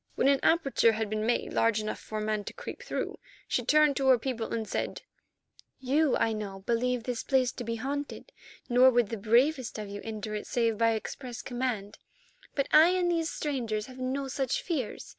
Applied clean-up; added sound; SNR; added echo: none; none; none; none.